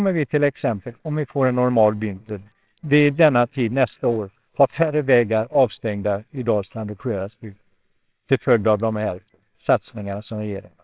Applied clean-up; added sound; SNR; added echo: neural separator model SepFormer WHAMR!.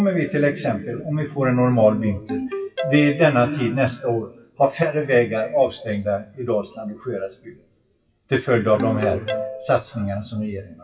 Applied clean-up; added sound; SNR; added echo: classical method WPE with log-MMSE.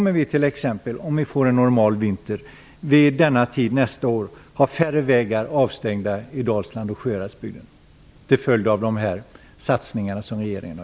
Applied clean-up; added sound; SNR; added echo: none; none; none; none.